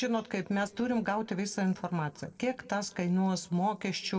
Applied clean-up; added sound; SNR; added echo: neural separator model SepFormer DNS4.